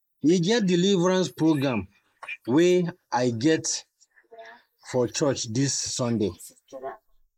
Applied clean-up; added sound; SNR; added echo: neural mask model Resemble Enhance denoiser.